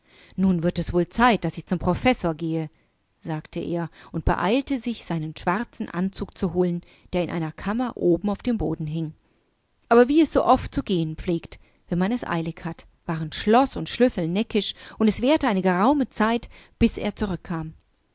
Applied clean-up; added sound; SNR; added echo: none; none; none; none.